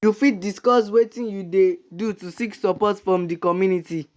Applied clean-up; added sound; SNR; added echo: none; none; none; none.